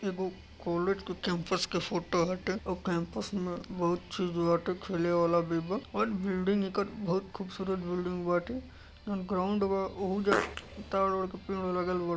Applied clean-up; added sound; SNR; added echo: none; Fart; 4 dB; none.